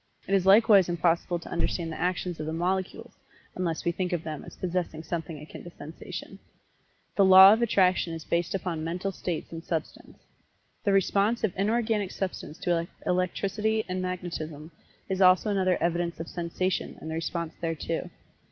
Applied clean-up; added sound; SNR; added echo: none; Bass drum; 1 dB; none.